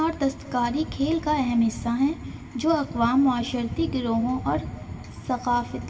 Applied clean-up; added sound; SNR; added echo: none; none; none; reverberation time 1.3 s.